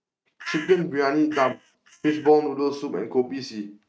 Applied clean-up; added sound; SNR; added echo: neural mask model RNNoise.